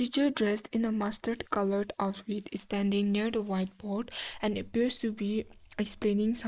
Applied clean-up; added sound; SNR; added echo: neural mask model Resemble Enhance denoiser.